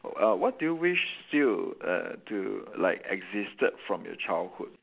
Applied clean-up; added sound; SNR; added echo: none; none; none; none.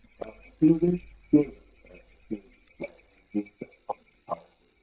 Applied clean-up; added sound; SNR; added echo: neural mask model DeepFilterNet 3.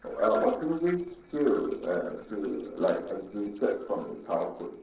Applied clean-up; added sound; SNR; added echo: neural separator model SepFormer DNS4.